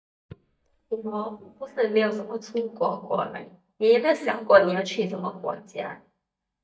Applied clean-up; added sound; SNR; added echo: neural mask model DeepFilterNet 3.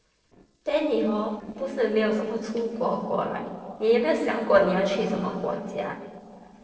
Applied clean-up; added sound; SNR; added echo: neural separator model SepFormer DNS4.